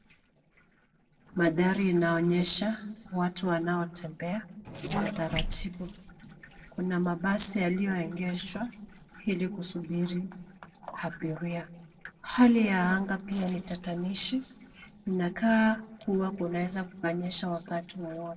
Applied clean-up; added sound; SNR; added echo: neural separator model SepFormer DNS4.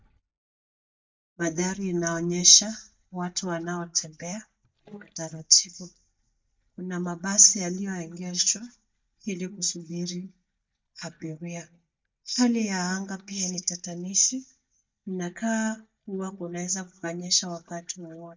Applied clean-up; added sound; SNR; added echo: neural mask model DeepFilterNet 3.